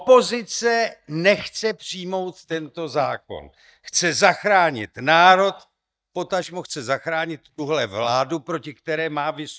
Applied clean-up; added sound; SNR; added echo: neural mask model DeepFilterNet 3.